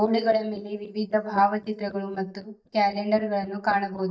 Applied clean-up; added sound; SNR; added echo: neural mask model DeepFilterNet 3.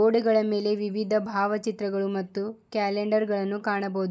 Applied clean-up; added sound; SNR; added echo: none; none; none; none.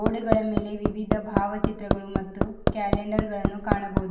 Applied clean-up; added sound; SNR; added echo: none; Hammer; -3 dB; reverberation time 1.6 s.